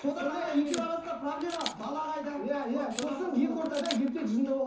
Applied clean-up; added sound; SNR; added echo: none; Camera; 15 dB; reverberation time 0.9 s.